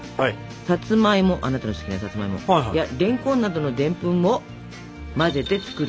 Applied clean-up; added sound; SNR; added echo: none; none; none; none.